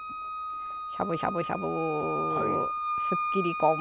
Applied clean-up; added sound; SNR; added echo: none; Wind instrument, woodwind instrument; 1 dB; none.